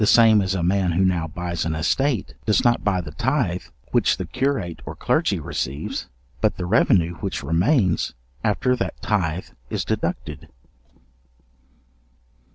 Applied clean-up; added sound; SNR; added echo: none; none; none; none.